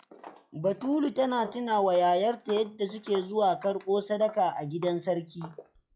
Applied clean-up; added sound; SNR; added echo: classical method log-MMSE.